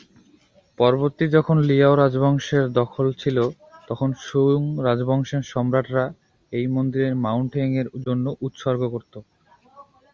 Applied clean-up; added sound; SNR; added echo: none; none; none; none.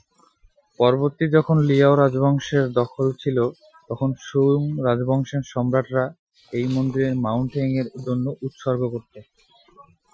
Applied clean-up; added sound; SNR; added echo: classical method Wiener filter.